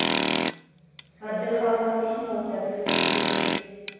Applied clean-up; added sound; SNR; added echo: none; Tools; -1 dB; reverberation time 2.2 s.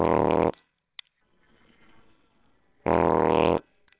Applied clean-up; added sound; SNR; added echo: neural separator model SepFormer WHAMR!.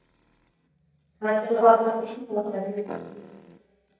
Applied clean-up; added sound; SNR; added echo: neural mask model DeepFilterNet 3.